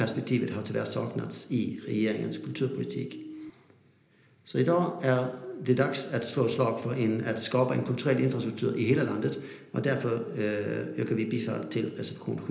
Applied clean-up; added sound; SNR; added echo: none; Siren; 13 dB; reverberation time 1.0 s.